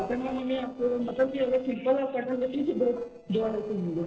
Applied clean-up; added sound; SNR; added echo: neural separator model SepFormer DNS4.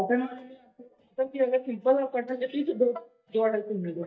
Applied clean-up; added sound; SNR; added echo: neural mask model DeepFilterNet 3.